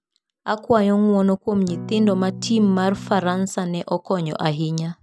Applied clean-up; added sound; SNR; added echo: none; Electric guitar / Strum; 12 dB; none.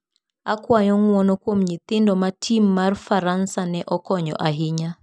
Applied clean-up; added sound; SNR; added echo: none; none; none; none.